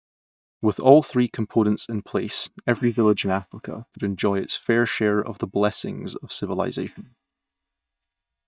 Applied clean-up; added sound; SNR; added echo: neural mask model DeepFilterNet 3.